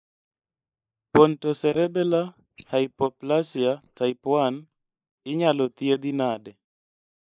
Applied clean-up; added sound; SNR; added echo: neural mask model Resemble Enhance denoiser.